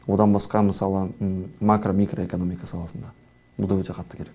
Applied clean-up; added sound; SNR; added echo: none; none; none; none.